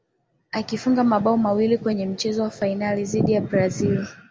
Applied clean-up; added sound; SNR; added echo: none; none; none; none.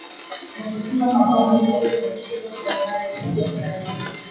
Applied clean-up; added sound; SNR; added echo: classical method WPE with log-MMSE.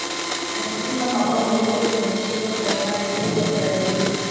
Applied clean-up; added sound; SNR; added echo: none; Domestic sounds, home sounds; 4 dB; reverberation time 2.2 s.